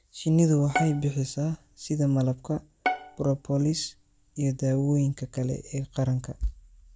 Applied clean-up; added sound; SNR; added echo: none; Bowed string instrument; 9 dB; none.